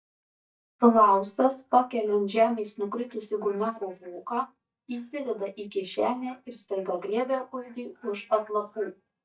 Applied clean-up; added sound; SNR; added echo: neural mask model DeepFilterNet 3.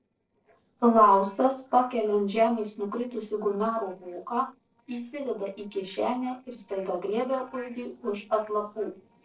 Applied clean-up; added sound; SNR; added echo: neural separator model SepFormer DNS4.